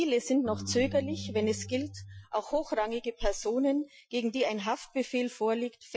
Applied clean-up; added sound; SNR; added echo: classical method Wiener filter.